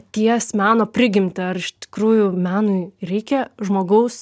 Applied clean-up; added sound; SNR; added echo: none; none; none; none.